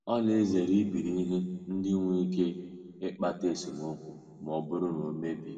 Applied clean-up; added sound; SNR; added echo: none; none; none; reverberation time 1.4 s.